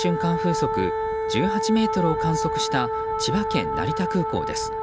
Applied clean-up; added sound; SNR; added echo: none; Wind instrument, woodwind instrument; 0 dB; none.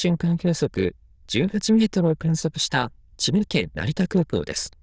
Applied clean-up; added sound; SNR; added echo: neural diffusion model UNIVERSE++.